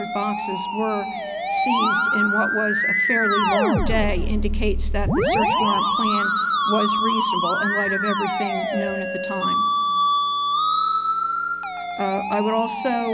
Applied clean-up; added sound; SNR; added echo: none; Musical instrument; -5 dB; none.